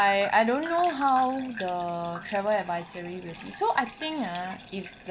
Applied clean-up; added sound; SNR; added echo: none; Bathtub (filling or washing) / Gurgling; 15 dB; none.